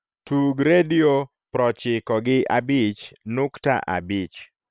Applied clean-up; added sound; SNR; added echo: neural separator model SepFormer WHAM!.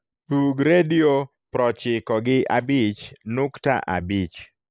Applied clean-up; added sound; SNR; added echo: neural mask model Resemble Enhance denoiser.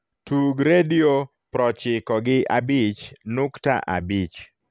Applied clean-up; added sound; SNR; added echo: none; none; none; none.